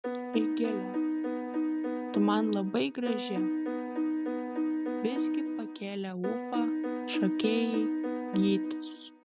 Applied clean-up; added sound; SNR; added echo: none; Piano; -2 dB; none.